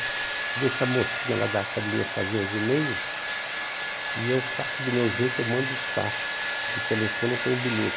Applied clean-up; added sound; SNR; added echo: none; Domestic sounds, home sounds; 1 dB; none.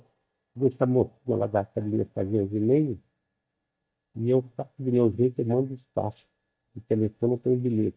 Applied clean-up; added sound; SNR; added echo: neural mask model DeepFilterNet 3.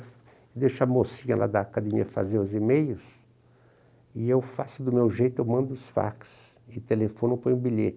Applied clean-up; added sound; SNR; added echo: none; none; none; none.